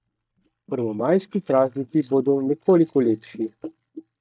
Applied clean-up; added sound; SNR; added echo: neural mask model DeepFilterNet 3.